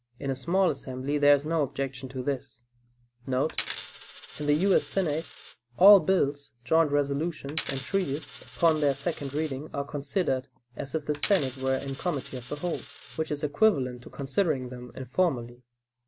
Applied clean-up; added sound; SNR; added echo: none; Coin (dropping); 15 dB; none.